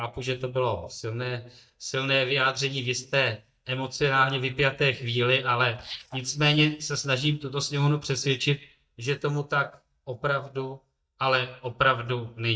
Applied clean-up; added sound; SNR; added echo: neural mask model DeepFilterNet 3.